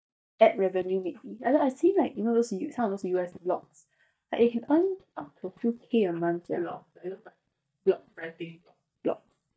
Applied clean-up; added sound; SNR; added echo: neural mask model DeepFilterNet 3.